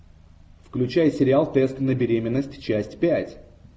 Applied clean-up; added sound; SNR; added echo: none; none; none; none.